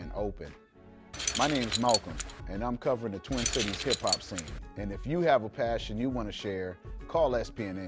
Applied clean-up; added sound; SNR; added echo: none; Keys jangling; 2 dB; none.